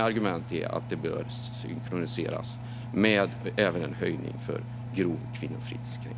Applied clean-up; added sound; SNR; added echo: none; Engine; 7 dB; none.